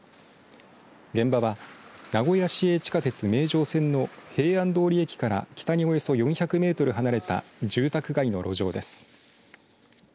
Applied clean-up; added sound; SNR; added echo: none; none; none; none.